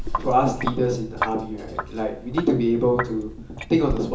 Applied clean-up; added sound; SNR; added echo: none; Sink (filling or washing); 7 dB; reverberation time 0.7 s.